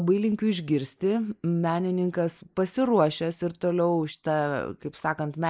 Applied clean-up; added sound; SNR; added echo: neural mask model Resemble Enhance denoiser.